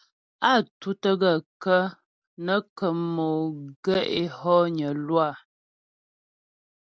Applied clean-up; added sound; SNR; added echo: none; none; none; none.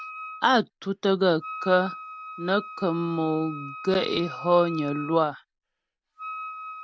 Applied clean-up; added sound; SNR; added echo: none; Wind instrument, woodwind instrument; 13 dB; none.